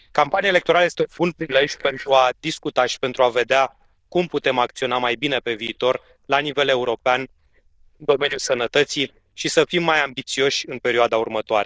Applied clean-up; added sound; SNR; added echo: neural diffusion model UNIVERSE++.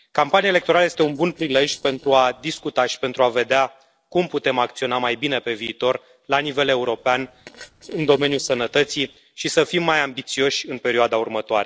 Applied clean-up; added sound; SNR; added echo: neural separator model SepFormer DNS4.